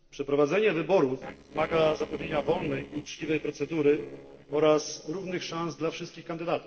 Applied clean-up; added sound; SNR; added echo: neural separator model SepFormer DNS4.